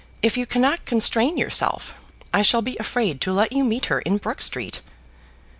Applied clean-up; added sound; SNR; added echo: none; none; none; none.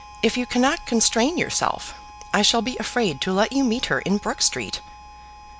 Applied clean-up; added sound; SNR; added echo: none; Harmonica; 20 dB; none.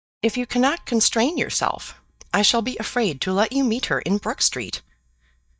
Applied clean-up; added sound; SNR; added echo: neural mask model DeepFilterNet 3.